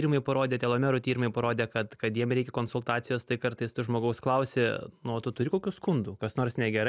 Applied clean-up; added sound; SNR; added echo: none; none; none; none.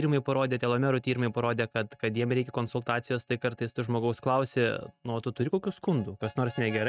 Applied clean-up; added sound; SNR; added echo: neural mask model RNNoise.